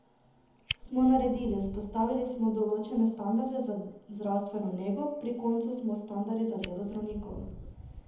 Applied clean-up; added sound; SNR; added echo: none; Fire; 15 dB; reverberation time 1.0 s.